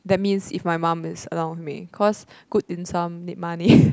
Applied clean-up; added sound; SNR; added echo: none; none; none; none.